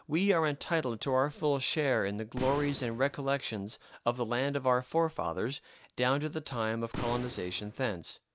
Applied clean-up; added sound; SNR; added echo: none; Boom; 10 dB; none.